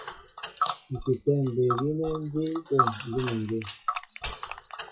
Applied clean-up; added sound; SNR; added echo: classical method WPE with log-MMSE.